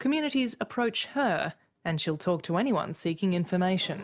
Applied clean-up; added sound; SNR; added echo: none; none; none; none.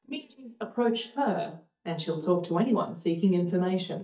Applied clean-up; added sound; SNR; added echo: neural mask model DeepFilterNet 3.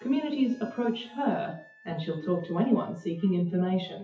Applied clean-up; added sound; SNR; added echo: classical method WPE with log-MMSE.